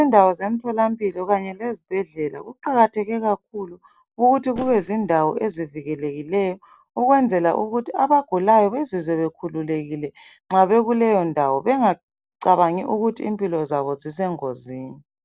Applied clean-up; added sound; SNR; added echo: neural separator model SepFormer DNS4.